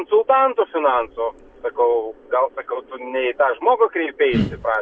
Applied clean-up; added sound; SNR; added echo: none; none; none; none.